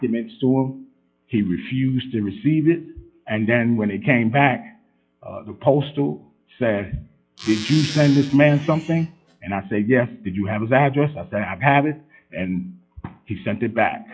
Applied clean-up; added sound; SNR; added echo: classical method log-MMSE.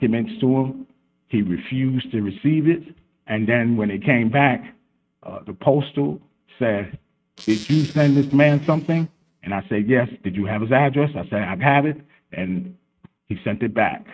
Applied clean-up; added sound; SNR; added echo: neural mask model RNNoise.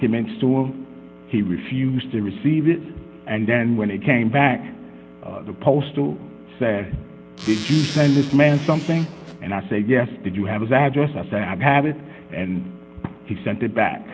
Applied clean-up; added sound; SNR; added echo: none; Zipper (clothing); 13 dB; none.